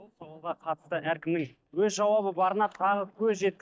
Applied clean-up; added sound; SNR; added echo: neural mask model DeepFilterNet 3.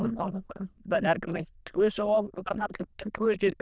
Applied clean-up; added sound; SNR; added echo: neural diffusion model UNIVERSE++.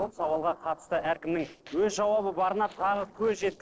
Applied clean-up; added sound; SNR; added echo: neural separator model SepFormer DNS4.